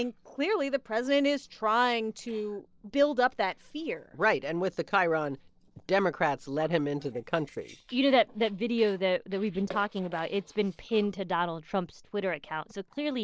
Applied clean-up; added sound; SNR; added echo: neural separator model SepFormer DNS4.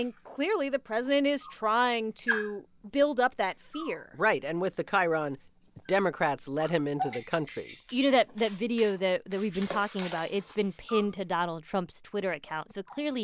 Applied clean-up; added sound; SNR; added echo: none; Dog; 14 dB; none.